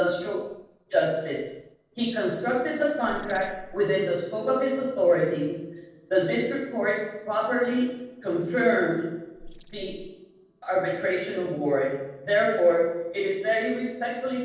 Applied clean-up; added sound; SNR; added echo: neural separator model SepFormer DNS4.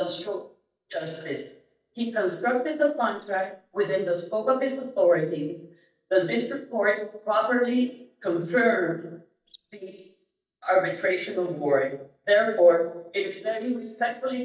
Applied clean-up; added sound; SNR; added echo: neural mask model DeepFilterNet 3.